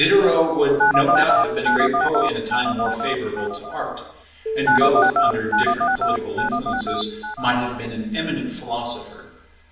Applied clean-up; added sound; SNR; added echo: none; Telephone; -2 dB; reverberation time 0.8 s.